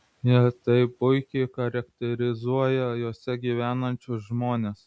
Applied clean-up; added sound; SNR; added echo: none; none; none; none.